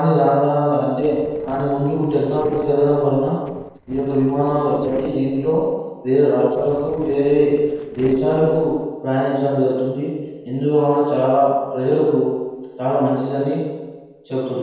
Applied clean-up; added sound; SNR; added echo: neural separator model SepFormer DNS4.